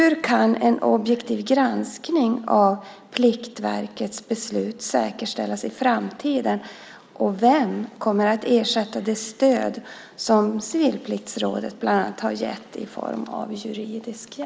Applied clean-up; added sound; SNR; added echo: none; none; none; none.